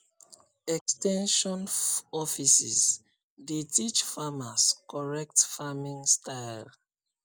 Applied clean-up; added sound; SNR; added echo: none; none; none; none.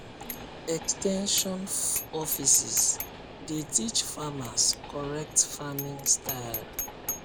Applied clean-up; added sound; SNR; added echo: none; Bicycle bell + Train; 9 dB; none.